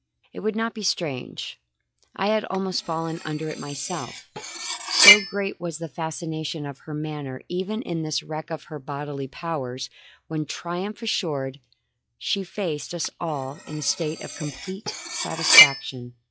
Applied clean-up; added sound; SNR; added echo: classical method log-MMSE.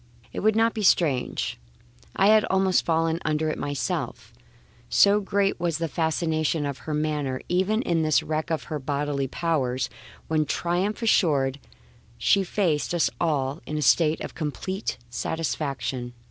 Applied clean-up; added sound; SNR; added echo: none; none; none; none.